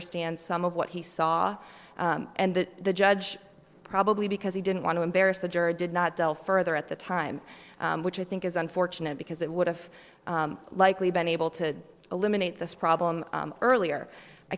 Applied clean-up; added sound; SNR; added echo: neural separator model SepFormer DNS4.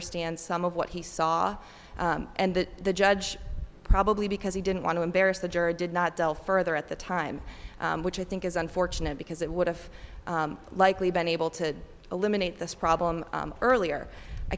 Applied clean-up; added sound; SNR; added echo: none; Fixed-wing aircraft, airplane; 15 dB; none.